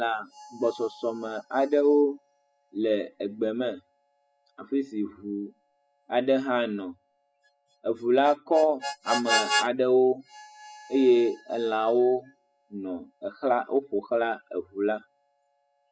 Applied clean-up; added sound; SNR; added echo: classical method spectral subtraction.